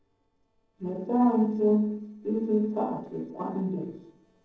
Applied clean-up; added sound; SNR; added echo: neural separator model SepFormer DNS4.